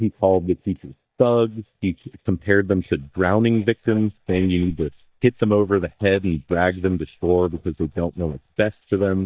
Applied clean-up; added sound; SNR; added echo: neural mask model DeepFilterNet 3.